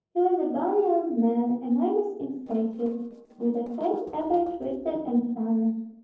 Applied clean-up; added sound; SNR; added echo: neural separator model SepFormer DNS4.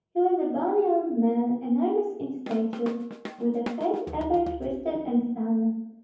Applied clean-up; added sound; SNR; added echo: none; Drum kit; 15 dB; reverberation time 0.9 s.